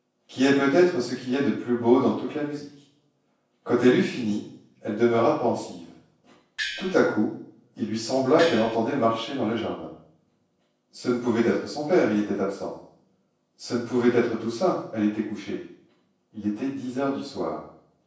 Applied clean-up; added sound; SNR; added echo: none; Gong; 7 dB; reverberation time 0.7 s.